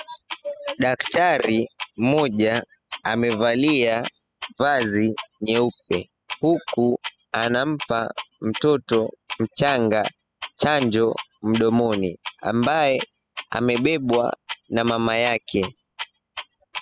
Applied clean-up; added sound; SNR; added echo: classical method spectral subtraction.